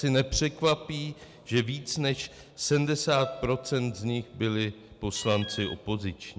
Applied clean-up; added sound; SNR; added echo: none; Bowed string instrument + Alarm; 14 dB; none.